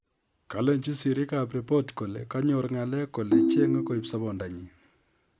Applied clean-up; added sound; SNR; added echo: none; Ringtone; -3 dB; none.